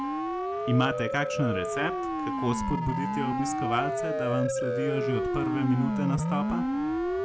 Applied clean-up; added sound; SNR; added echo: none; Siren; -2 dB; none.